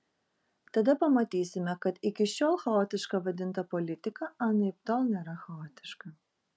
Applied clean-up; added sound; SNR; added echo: none; none; none; none.